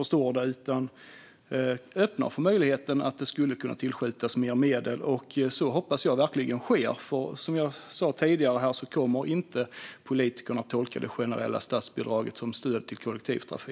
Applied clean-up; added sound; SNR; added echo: none; none; none; none.